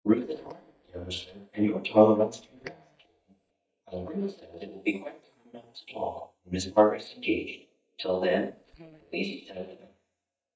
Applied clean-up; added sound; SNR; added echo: neural mask model DeepFilterNet 3.